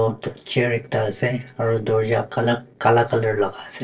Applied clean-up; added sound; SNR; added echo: neural separator model SepFormer DNS4.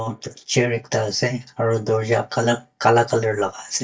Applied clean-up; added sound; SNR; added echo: neural mask model DeepFilterNet 3.